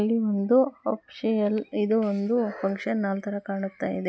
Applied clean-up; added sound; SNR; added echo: none; none; none; none.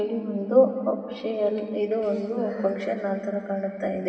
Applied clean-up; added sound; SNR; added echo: none; none; none; reverberation time 2.6 s.